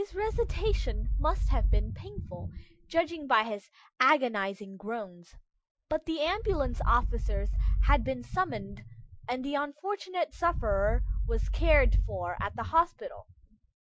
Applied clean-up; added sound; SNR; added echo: classical method Wiener filter.